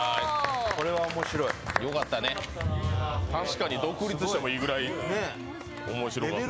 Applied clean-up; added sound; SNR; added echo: none; none; none; none.